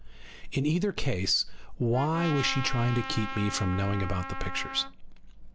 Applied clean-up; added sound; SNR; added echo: none; Trumpet; 9 dB; none.